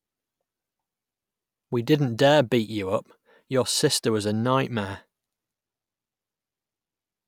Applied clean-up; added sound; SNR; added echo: none; none; none; none.